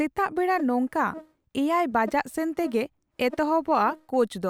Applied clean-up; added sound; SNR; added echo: none; Buzz; 20 dB; none.